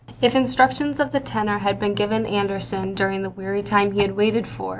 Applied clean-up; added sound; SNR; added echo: none; none; none; none.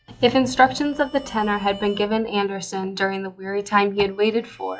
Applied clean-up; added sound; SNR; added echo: classical method log-MMSE.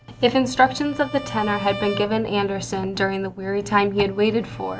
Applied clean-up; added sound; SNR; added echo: none; Bowed string instrument; 17 dB; none.